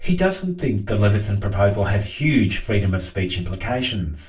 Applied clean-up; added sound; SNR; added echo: none; none; none; reverberation time 0.3 s.